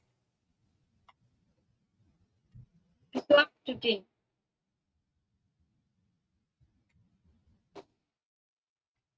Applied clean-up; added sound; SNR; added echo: neural mask model RNNoise.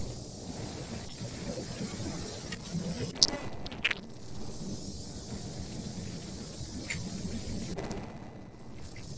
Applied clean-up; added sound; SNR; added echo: neural separator model SepFormer DNS4.